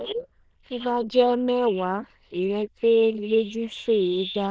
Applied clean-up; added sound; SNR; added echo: neural diffusion model UNIVERSE++.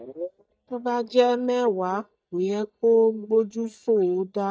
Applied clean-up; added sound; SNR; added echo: neural mask model DeepFilterNet 3.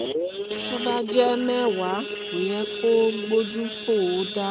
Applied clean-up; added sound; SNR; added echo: none; Idling / Sawing / Accelerating, revving, vroom; 6 dB; none.